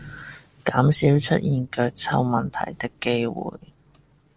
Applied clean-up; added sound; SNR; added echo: neural separator model SepFormer DNS4.